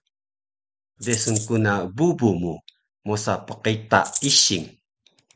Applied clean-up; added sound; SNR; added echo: none; Rattle (instrument); 5 dB; none.